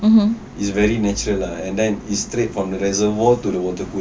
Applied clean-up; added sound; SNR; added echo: none; none; none; none.